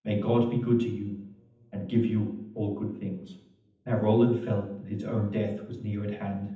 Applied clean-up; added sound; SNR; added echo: none; none; none; reverberation time 0.8 s.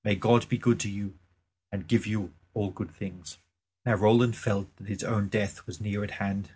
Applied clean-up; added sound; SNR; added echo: none; none; none; none.